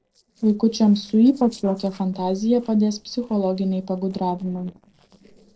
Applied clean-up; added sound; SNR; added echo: neural separator model SepFormer DNS4.